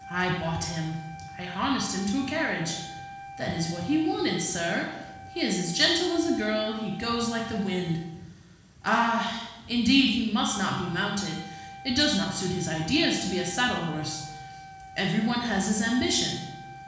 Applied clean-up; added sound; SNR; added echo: none; Wind instrument, woodwind instrument; 16 dB; reverberation time 1.1 s.